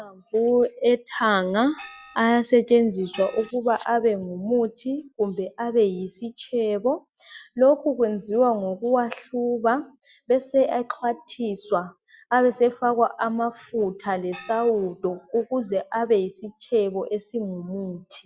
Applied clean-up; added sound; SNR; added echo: none; Gong; 18 dB; none.